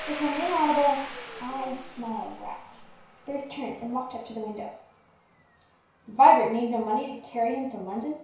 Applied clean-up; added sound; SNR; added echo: none; Domestic sounds, home sounds; 15 dB; reverberation time 0.6 s.